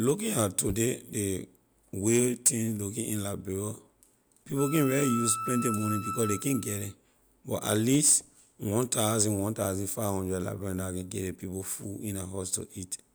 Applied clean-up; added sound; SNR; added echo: none; Wind instrument, woodwind instrument; 7 dB; none.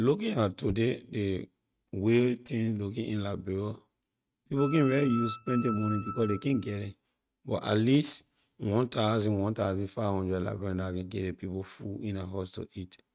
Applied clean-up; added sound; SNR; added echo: neural mask model RNNoise.